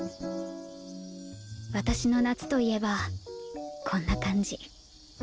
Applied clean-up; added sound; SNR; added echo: none; none; none; none.